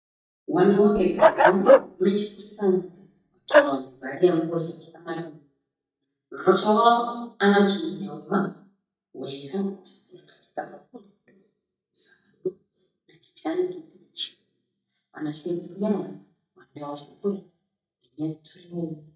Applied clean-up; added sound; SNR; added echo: neural mask model DeepFilterNet 3.